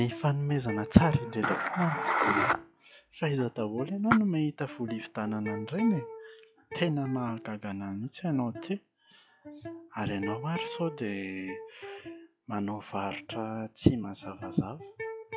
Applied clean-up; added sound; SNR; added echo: classical method log-MMSE.